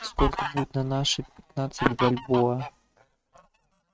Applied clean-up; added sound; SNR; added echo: neural mask model RNNoise.